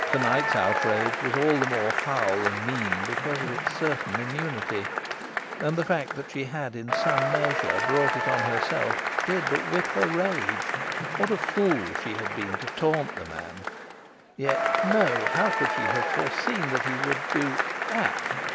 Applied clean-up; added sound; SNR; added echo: none; Applause / Crowd / Cheering; -1 dB; none.